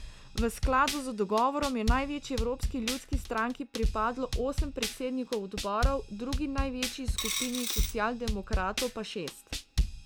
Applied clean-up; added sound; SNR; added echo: none; Coin (dropping) + Drum kit; 1 dB; none.